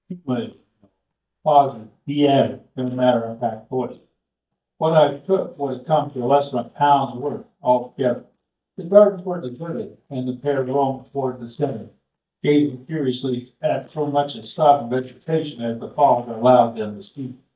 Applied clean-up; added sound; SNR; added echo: neural mask model DeepFilterNet 3.